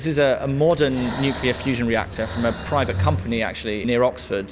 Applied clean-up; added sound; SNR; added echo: none; Breathing; 7 dB; none.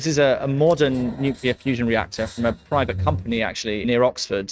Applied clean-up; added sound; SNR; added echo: neural mask model RNNoise.